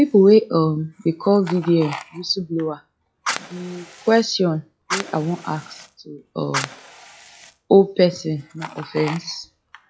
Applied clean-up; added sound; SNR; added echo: classical method log-MMSE.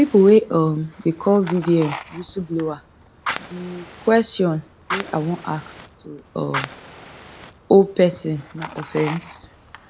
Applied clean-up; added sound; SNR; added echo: none; Fire; 14 dB; none.